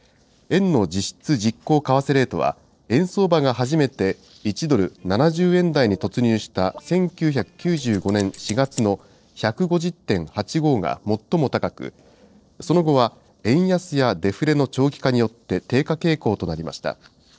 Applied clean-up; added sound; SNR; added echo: neural separator model SepFormer DNS4.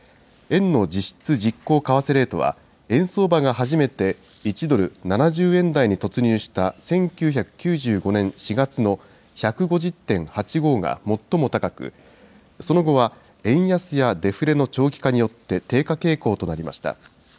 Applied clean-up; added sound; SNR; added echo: none; none; none; none.